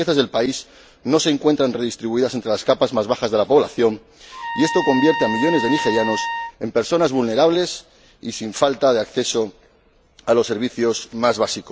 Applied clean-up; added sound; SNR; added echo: none; Trumpet; 7 dB; none.